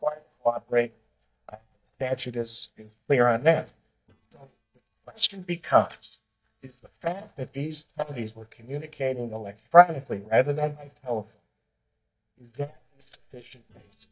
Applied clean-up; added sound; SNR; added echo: neural mask model DeepFilterNet 3.